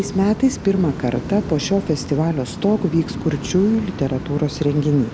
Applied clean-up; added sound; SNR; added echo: none; Waves, surf; 10 dB; none.